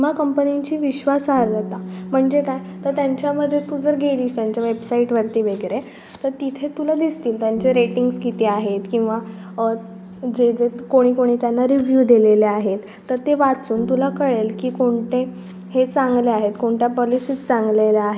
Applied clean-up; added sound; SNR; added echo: none; Bass guitar; 16 dB; none.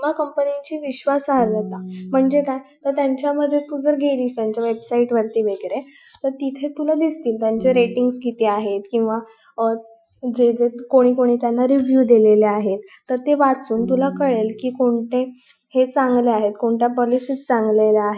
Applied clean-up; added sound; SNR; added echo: classical method Wiener filter.